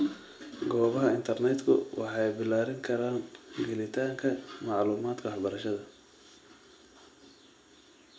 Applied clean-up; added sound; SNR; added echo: none; none; none; reverberation time 0.3 s.